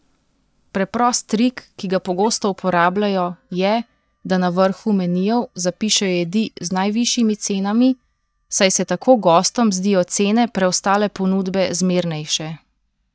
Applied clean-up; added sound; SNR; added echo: neural mask model DeepFilterNet 3.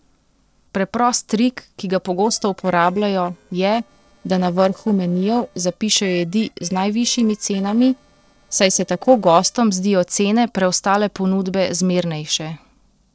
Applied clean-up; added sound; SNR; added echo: neural separator model SepFormer DNS4.